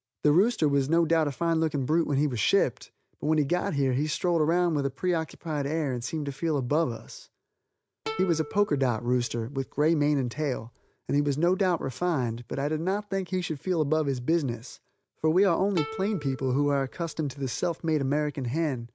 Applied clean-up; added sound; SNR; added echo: none; Plucked string instrument; 16 dB; none.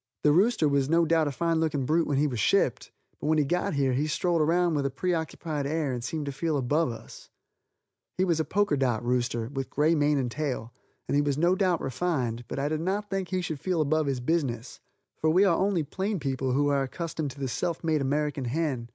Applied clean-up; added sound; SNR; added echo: none; none; none; none.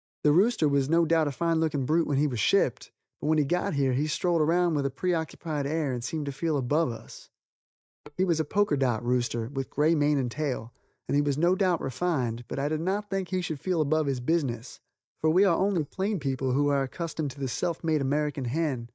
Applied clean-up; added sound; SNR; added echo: neural mask model DeepFilterNet 3.